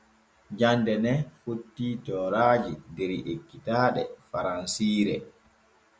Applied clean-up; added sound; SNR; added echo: none; none; none; none.